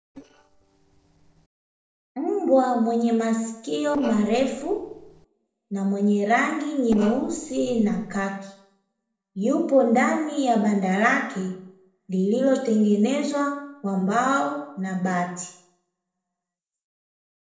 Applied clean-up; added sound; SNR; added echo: neural separator model SepFormer DNS4.